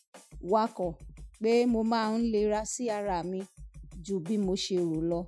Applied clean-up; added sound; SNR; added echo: classical method Wiener filter.